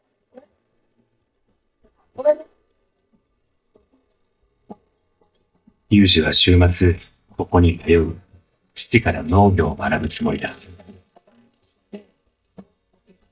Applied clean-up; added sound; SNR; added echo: neural mask model DeepFilterNet 3.